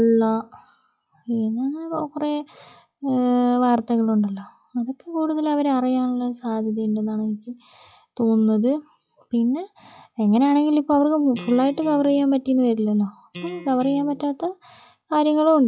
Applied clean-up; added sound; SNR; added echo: classical method log-MMSE.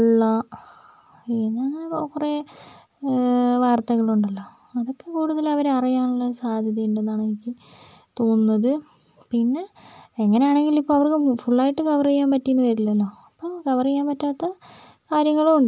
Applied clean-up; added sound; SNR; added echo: none; none; none; none.